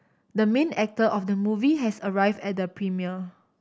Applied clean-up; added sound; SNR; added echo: none; none; none; none.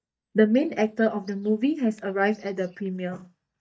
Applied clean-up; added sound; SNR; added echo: neural mask model DeepFilterNet 3.